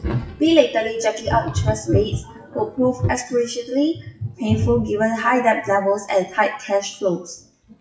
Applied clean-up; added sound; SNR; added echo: classical method WPE with log-MMSE.